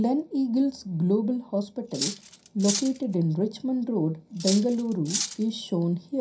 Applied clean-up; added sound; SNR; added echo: none; Cutlery, silverware; 8 dB; reverberation time 0.3 s.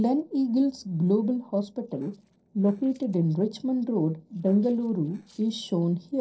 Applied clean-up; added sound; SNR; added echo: neural separator model SepFormer DNS4.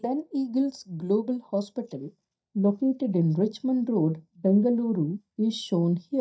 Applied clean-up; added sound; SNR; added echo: neural mask model DeepFilterNet 3.